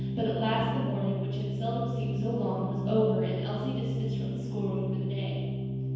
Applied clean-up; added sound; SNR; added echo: none; Organ; -1 dB; reverberation time 1.2 s.